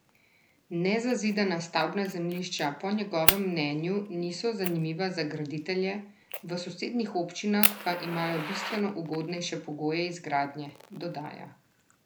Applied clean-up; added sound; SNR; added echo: none; Fire; 5 dB; none.